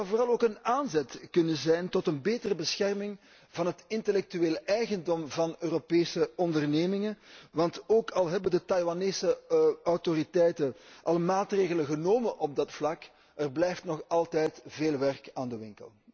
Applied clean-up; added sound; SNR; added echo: none; none; none; none.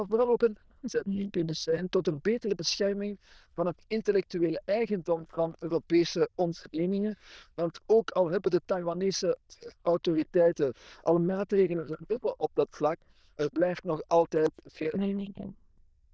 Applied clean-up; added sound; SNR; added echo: neural diffusion model UNIVERSE++.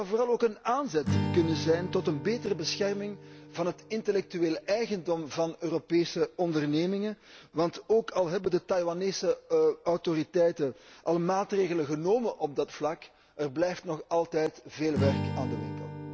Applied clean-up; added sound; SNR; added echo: none; Strum; 10 dB; none.